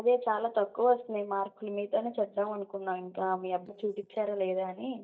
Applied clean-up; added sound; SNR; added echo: neural mask model DeepFilterNet 3.